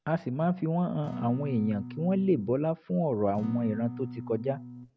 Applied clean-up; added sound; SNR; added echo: none; Acoustic guitar / Strum; 10 dB; none.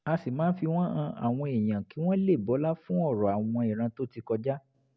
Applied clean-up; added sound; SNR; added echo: none; none; none; none.